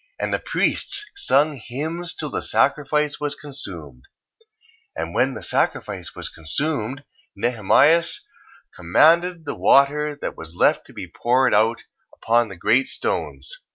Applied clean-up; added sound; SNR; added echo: none; none; none; none.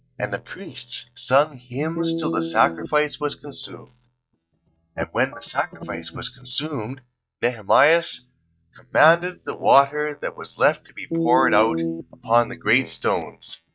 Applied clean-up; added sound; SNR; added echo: neural mask model DeepFilterNet 3.